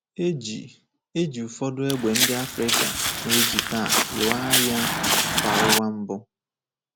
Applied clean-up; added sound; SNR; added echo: none; Walk, footsteps; -5 dB; none.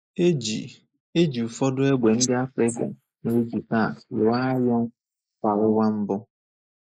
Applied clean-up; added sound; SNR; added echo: neural mask model Resemble Enhance denoiser.